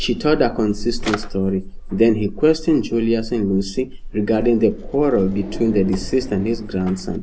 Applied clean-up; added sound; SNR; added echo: none; Drawer open or close; 10 dB; reverberation time 0.3 s.